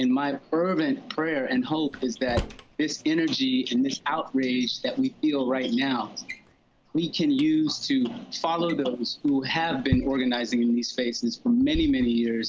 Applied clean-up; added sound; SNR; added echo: none; Drawer open or close; 15 dB; none.